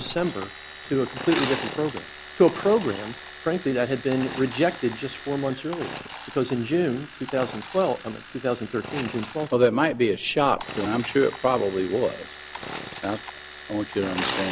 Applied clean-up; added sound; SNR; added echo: none; Sawing / Engine + Domestic sounds, home sounds; 11 dB; none.